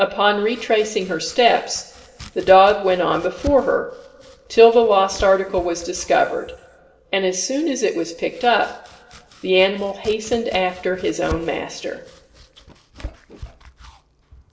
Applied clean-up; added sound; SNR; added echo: none; Domestic sounds, home sounds; 20 dB; reverberation time 2.3 s.